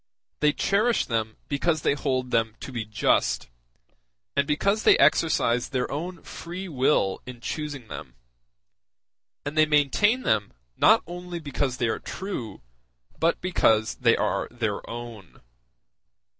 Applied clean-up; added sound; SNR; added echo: none; none; none; none.